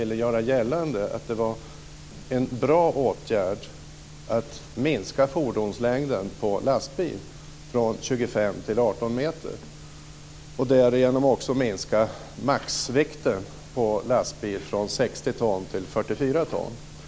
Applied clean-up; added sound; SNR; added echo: none; none; none; none.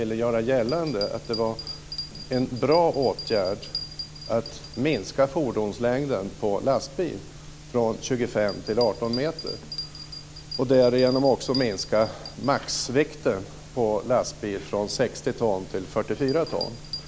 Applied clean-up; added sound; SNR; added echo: none; Bell; 15 dB; none.